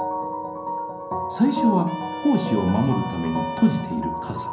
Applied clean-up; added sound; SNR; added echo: none; Trumpet; 20 dB; reverberation time 0.6 s.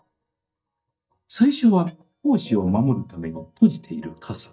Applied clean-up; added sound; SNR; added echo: neural mask model DeepFilterNet 3.